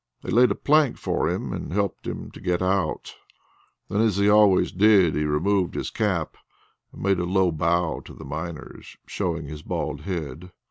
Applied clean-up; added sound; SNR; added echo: none; none; none; none.